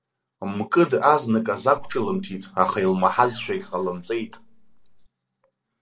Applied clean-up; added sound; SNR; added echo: neural separator model SepFormer DNS4.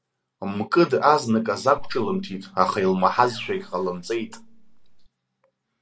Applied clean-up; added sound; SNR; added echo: none; Zipper (clothing); 15 dB; none.